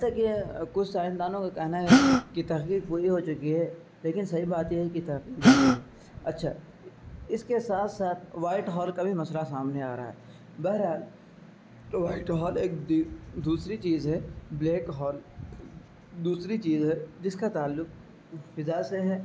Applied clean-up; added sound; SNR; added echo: none; Gasp; -4 dB; none.